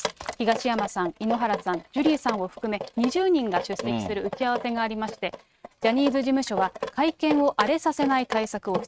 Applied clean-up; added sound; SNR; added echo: neural mask model RNNoise.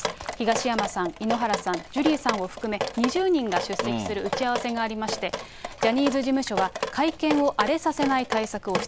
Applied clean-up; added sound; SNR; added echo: none; Drip; 6 dB; none.